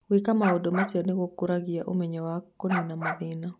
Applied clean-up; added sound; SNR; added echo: none; Bark; 7 dB; none.